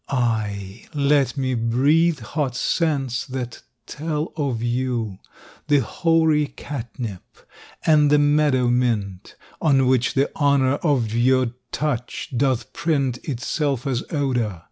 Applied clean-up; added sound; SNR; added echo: none; none; none; none.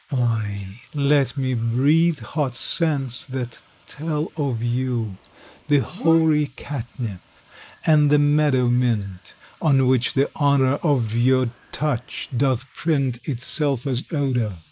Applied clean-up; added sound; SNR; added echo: neural mask model Resemble Enhance denoiser.